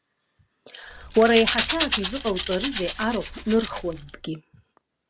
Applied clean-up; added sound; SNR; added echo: none; Rattle / Rattle (instrument); 5 dB; none.